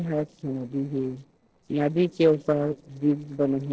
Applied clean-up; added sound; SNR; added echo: neural separator model SepFormer DNS4.